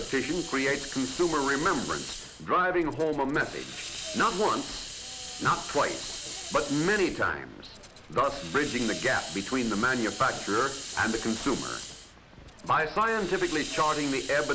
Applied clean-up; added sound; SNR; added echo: none; Hiss; 11 dB; none.